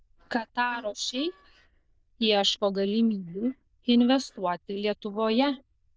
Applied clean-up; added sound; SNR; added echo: neural diffusion model UNIVERSE++.